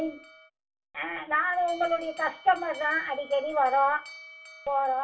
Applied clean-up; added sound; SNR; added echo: none; Alarm; 19 dB; reverberation time 0.2 s.